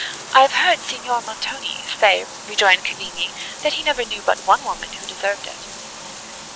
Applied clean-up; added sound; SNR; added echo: none; Bathtub (filling or washing); 13 dB; none.